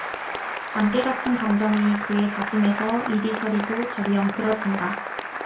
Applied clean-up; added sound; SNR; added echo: none; Applause; 7 dB; reverberation time 0.5 s.